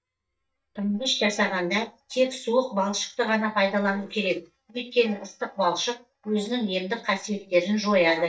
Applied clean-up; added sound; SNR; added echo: neural mask model DeepFilterNet 3.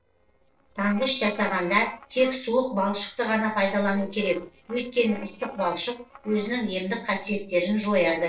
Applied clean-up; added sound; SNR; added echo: neural separator model SepFormer DNS4.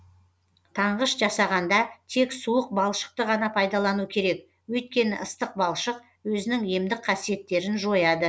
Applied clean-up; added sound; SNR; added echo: none; none; none; none.